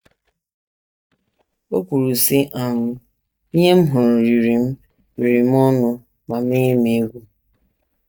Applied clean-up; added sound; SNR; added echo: neural mask model DeepFilterNet 3.